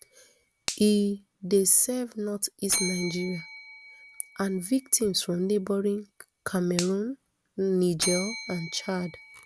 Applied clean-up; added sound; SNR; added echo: none; Finger snapping + Bell; 11 dB; none.